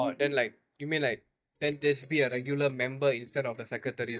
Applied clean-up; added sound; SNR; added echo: neural mask model DeepFilterNet 3.